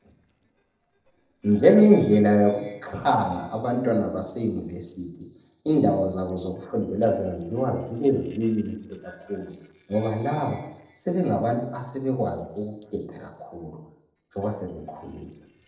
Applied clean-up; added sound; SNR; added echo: neural separator model SepFormer DNS4.